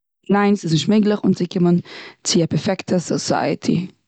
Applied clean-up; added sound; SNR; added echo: none; none; none; none.